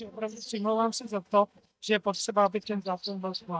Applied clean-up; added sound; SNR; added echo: neural mask model DeepFilterNet 3.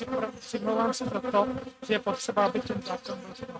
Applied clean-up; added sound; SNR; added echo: neural mask model RNNoise.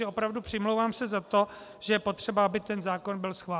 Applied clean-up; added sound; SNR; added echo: none; none; none; none.